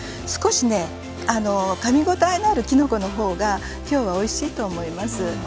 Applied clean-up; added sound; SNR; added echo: none; none; none; none.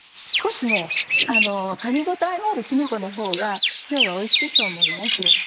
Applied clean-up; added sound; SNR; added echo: neural mask model Resemble Enhance denoiser.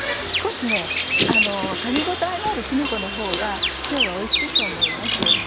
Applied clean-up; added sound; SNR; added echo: none; Bird vocalization, bird call, bird song; -5 dB; none.